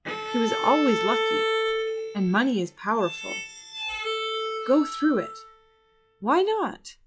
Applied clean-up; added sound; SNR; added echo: classical method log-MMSE.